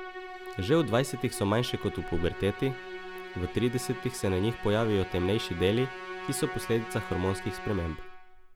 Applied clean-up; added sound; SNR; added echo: none; Musical instrument; 11 dB; none.